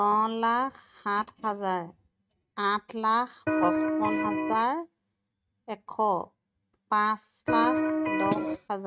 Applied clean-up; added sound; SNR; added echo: neural mask model RNNoise.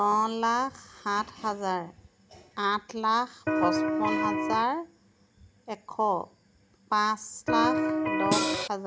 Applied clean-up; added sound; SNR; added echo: none; Electric guitar + Cymbal; -3 dB; none.